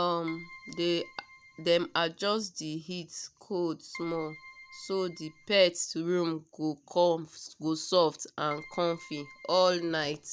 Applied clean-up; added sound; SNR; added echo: none; Keyboard (musical); 19 dB; none.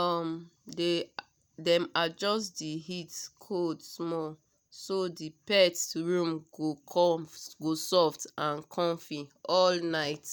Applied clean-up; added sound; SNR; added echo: none; none; none; none.